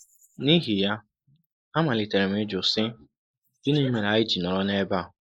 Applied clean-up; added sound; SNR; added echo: neural mask model Resemble Enhance denoiser.